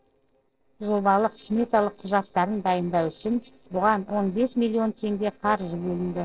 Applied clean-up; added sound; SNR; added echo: neural separator model SepFormer DNS4.